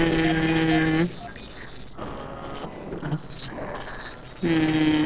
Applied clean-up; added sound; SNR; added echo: neural separator model SepFormer DNS4.